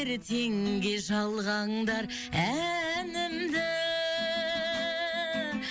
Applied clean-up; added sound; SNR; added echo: none; none; none; none.